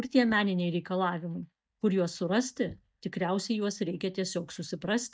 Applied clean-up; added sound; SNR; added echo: neural mask model DeepFilterNet 3.